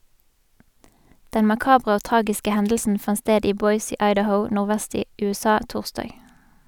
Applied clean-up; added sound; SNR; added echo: none; none; none; none.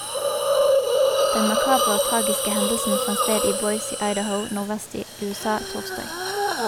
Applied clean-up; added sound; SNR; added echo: none; Hiss; -4 dB; none.